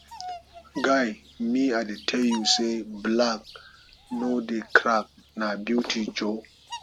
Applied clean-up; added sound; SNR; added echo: none; Bird vocalization, bird call, bird song; 17 dB; none.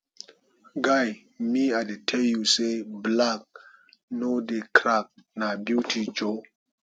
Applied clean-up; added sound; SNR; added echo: none; none; none; none.